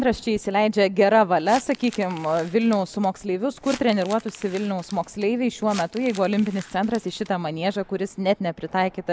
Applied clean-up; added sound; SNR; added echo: none; Crumpling, crinkling; 20 dB; none.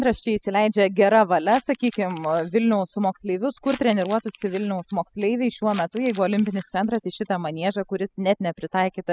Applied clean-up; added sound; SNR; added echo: classical method spectral subtraction.